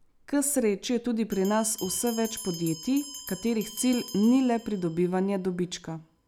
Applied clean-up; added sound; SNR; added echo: none; Bell; 17 dB; none.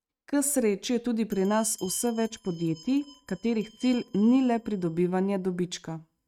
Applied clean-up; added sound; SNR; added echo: neural mask model RNNoise.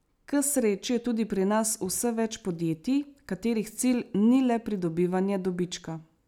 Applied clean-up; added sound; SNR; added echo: none; none; none; none.